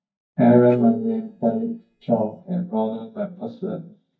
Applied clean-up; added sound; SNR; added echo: neural mask model DeepFilterNet 3.